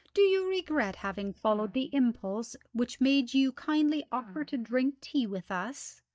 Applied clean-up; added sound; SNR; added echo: neural mask model DeepFilterNet 3.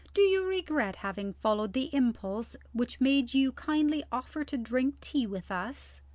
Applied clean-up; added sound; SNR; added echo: none; none; none; none.